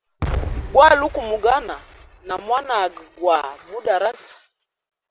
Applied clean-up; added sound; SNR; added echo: none; Explosion; 10 dB; none.